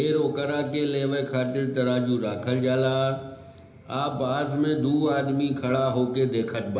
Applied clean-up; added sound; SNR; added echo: none; none; none; reverberation time 1.0 s.